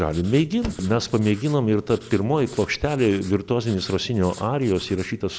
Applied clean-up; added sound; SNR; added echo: none; Writing + Slam; 20 dB; none.